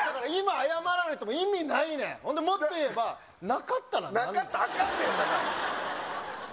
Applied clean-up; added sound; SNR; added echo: none; none; none; none.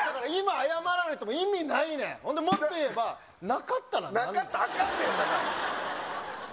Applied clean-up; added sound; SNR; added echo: none; Snare drum; 11 dB; none.